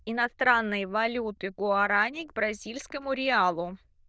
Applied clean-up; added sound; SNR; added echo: neural diffusion model UNIVERSE++.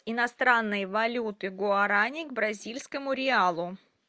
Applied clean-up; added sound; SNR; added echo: none; none; none; none.